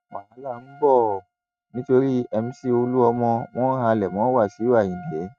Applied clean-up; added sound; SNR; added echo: neural mask model RNNoise.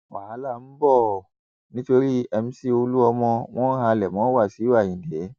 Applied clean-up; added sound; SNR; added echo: none; none; none; none.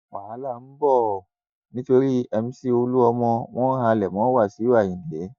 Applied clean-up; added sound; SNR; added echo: neural mask model DeepFilterNet 3.